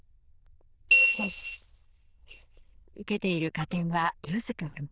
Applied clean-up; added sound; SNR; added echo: neural diffusion model UNIVERSE++.